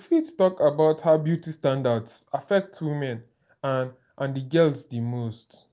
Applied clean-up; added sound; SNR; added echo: none; none; none; none.